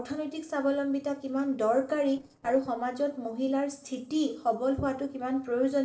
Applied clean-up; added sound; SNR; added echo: neural separator model SepFormer DNS4.